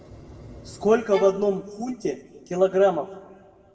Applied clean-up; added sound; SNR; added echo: none; Bowed string instrument; 16 dB; reverberation time 1.1 s.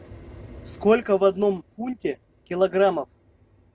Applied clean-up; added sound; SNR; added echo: none; none; none; none.